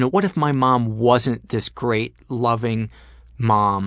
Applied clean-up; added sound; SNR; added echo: none; none; none; none.